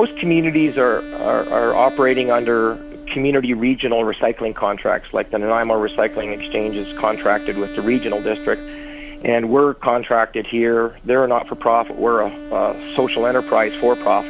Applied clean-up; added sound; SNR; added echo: none; Wind instrument, woodwind instrument; 15 dB; none.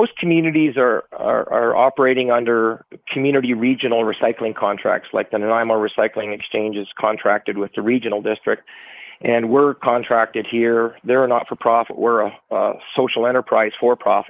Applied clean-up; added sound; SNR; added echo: neural mask model Resemble Enhance denoiser.